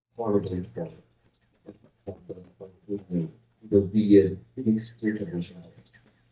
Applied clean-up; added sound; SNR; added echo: neural mask model DeepFilterNet 3.